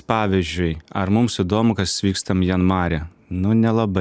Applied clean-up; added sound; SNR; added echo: none; none; none; none.